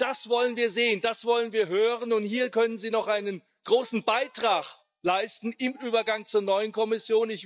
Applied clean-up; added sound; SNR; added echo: neural mask model DeepFilterNet 3.